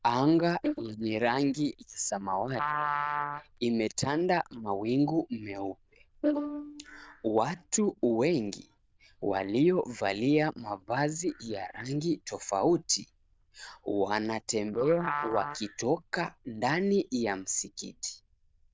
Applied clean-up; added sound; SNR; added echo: neural diffusion model UNIVERSE++.